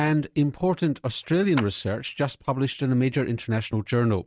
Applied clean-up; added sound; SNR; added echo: neural mask model RNNoise.